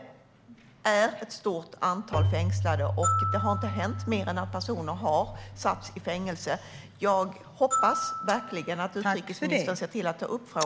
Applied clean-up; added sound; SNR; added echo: none; Keyboard (musical) + Glockenspiel; 3 dB; none.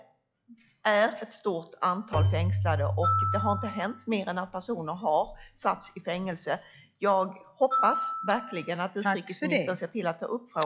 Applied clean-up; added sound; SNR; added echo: classical method log-MMSE.